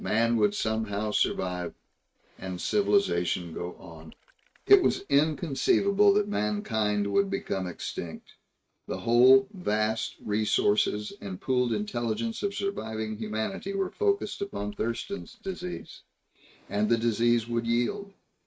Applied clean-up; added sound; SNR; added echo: neural mask model RNNoise.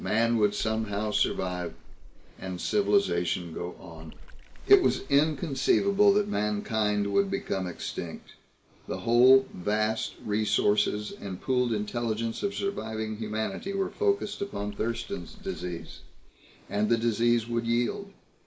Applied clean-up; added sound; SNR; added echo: none; Water / Splash, splatter; 13 dB; none.